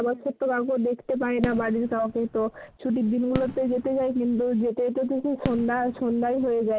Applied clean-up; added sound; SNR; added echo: none; Fireworks; 13 dB; none.